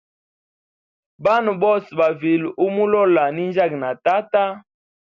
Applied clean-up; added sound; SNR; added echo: none; none; none; none.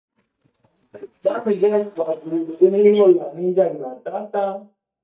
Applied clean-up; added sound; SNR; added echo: neural mask model DeepFilterNet 3.